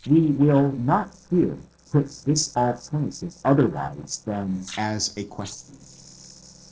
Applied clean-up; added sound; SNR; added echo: neural separator model SepFormer DNS4.